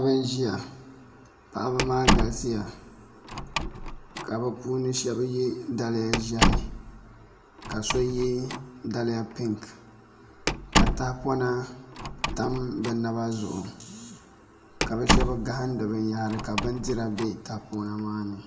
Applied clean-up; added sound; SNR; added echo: none; Slam; 1 dB; reverberation time 1.4 s.